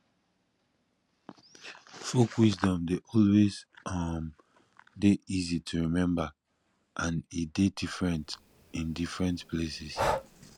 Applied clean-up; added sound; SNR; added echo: none; Breathing; 8 dB; none.